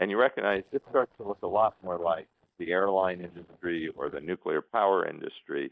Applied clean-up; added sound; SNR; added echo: neural mask model DeepFilterNet 3.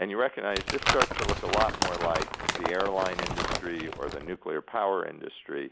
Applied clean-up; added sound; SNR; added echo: none; Crumpling, crinkling; 0 dB; none.